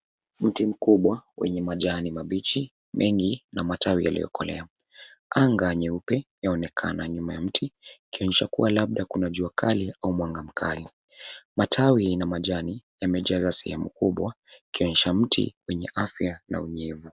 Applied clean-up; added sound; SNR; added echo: none; none; none; none.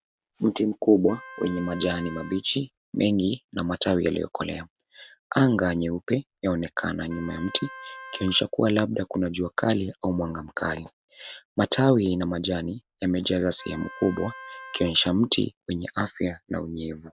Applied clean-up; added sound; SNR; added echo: none; Wind instrument, woodwind instrument; 19 dB; none.